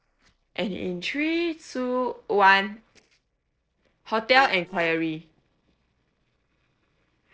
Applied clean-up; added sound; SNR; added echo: neural separator model SepFormer DNS4.